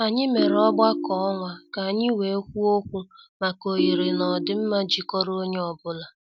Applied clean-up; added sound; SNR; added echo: none; Ringtone; 3 dB; none.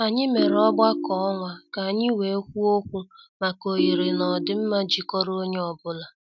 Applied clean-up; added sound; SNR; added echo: neural mask model RNNoise.